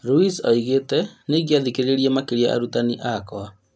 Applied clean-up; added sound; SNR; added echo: none; none; none; none.